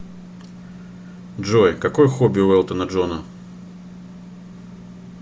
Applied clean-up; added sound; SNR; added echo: none; none; none; none.